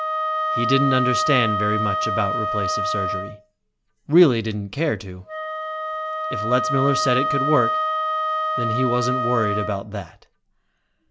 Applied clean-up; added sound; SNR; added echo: none; Wind instrument, woodwind instrument; 1 dB; none.